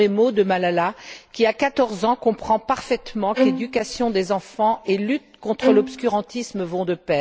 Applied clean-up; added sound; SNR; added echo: none; Bowed string instrument; 2 dB; none.